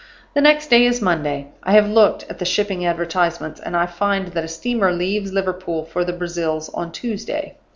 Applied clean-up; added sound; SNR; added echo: none; none; none; none.